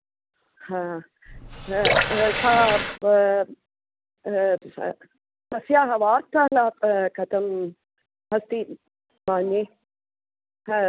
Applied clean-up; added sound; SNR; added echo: none; Water tap, faucet / Water; 0 dB; none.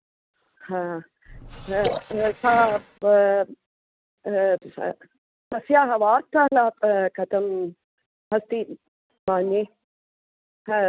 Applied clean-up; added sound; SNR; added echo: neural mask model RNNoise.